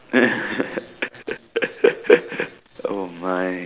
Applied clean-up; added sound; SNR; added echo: none; none; none; none.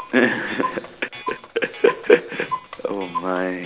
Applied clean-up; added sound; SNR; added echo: none; Clock; 11 dB; none.